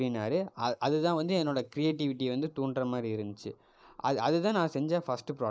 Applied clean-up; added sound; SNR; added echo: neural mask model Resemble Enhance denoiser.